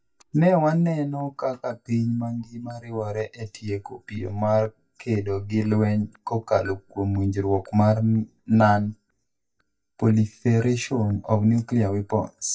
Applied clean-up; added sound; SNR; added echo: neural mask model DeepFilterNet 3.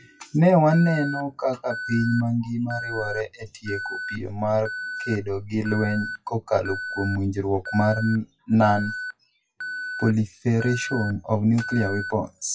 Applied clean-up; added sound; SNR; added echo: classical method WPE with log-MMSE.